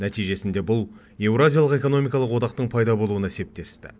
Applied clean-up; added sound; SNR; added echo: none; none; none; none.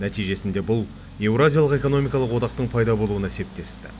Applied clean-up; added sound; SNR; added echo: none; Accelerating, revving, vroom; 16 dB; none.